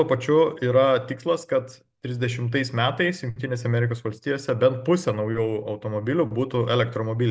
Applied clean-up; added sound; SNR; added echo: none; none; none; none.